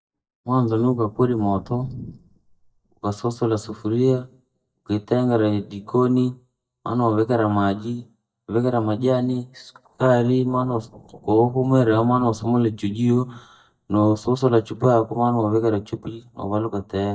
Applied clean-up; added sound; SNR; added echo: neural mask model DeepFilterNet 3.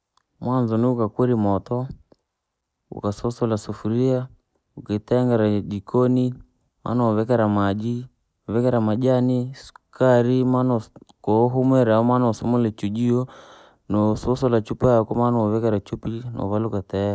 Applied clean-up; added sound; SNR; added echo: none; none; none; none.